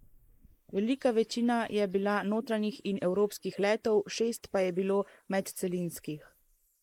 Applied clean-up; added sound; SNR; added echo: neural mask model Resemble Enhance denoiser.